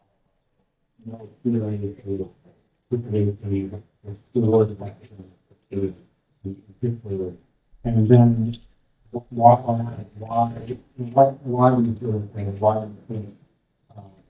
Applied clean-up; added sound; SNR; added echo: neural mask model DeepFilterNet 3.